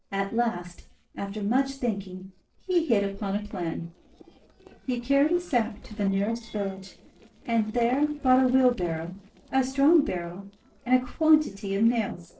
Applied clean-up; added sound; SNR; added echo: neural separator model SepFormer DNS4.